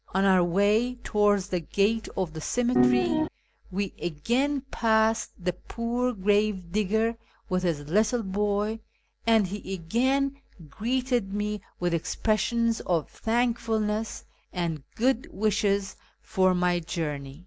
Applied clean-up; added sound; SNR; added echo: none; Piano; -4 dB; none.